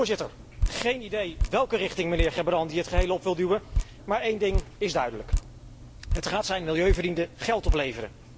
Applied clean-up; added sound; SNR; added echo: none; Drip; 3 dB; none.